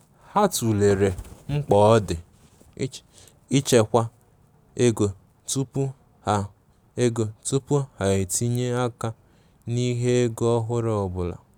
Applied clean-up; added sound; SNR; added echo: none; none; none; none.